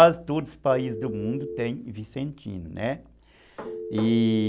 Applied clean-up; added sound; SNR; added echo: none; Telephone; 12 dB; none.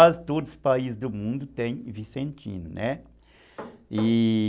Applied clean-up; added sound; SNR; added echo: none; none; none; none.